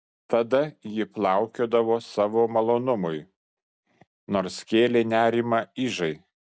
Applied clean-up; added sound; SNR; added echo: none; none; none; none.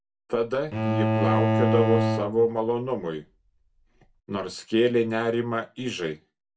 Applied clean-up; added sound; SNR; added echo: none; Bowed string instrument; -1 dB; reverberation time 0.2 s.